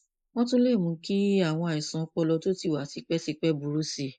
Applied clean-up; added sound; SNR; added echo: neural mask model Resemble Enhance denoiser.